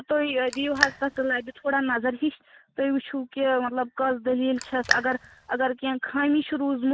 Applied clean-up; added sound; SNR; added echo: none; Raindrop; 6 dB; none.